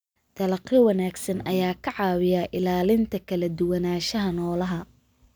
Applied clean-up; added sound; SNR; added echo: none; none; none; none.